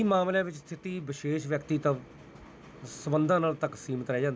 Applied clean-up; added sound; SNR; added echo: none; none; none; none.